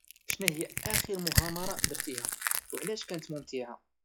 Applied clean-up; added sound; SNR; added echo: classical method log-MMSE.